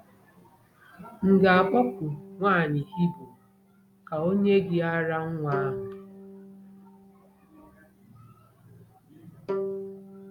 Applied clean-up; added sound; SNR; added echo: none; Bowed string instrument; 11 dB; none.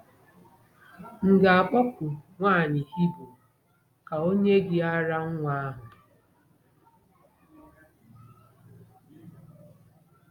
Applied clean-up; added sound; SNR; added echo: none; none; none; none.